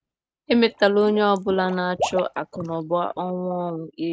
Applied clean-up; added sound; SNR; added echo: neural mask model RNNoise.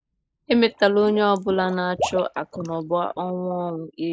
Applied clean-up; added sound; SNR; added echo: neural mask model Resemble Enhance denoiser.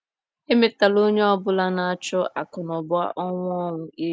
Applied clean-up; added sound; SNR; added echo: none; none; none; none.